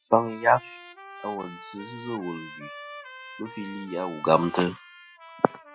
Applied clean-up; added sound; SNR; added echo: classical method Wiener filter.